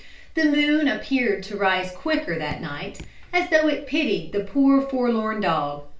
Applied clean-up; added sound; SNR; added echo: none; Raindrop / Drip; 18 dB; reverberation time 0.4 s.